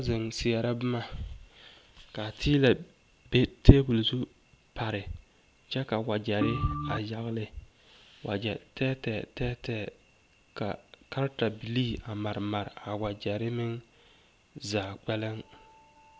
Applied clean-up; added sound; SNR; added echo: none; Organ; 4 dB; none.